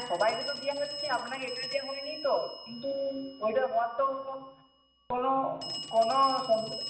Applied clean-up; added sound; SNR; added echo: none; Telephone; 11 dB; reverberation time 1.0 s.